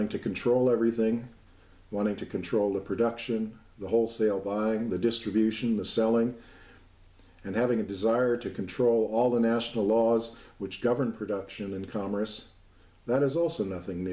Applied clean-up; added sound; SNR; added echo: none; none; none; none.